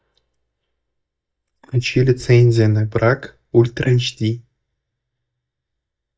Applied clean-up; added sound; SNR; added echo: neural mask model DeepFilterNet 3.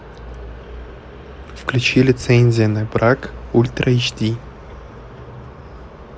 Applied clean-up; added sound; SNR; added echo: none; none; none; none.